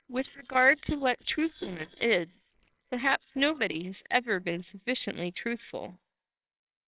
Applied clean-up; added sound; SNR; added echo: neural separator model SepFormer WHAMR!.